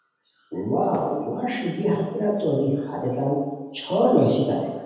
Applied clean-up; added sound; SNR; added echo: none; none; none; reverberation time 1.1 s.